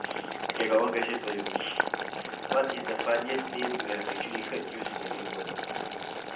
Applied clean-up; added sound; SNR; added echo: none; Boiling; 2 dB; reverberation time 0.6 s.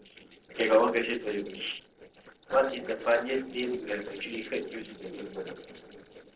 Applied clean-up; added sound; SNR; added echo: neural separator model SepFormer DNS4.